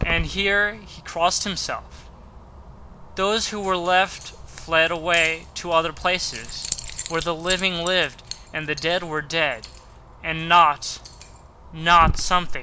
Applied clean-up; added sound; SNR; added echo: none; Keys jangling; 10 dB; none.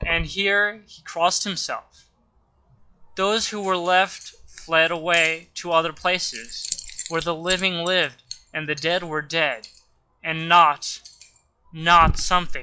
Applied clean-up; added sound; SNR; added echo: classical method log-MMSE.